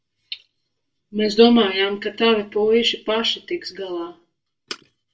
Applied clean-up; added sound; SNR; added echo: none; none; none; reverberation time 0.2 s.